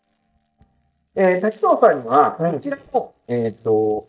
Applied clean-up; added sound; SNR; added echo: neural mask model DeepFilterNet 3.